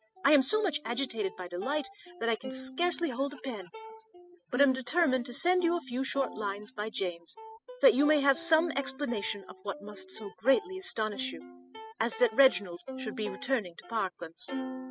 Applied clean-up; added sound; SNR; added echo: classical method spectral subtraction.